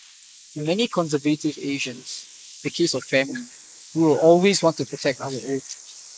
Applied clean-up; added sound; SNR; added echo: neural mask model Resemble Enhance denoiser.